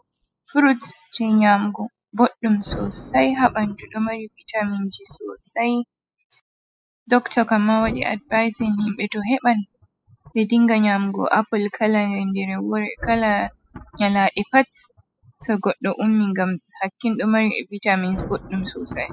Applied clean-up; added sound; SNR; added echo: classical method spectral subtraction.